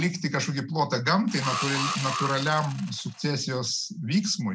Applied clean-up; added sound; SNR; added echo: none; Alarm + Sawing; 6 dB; none.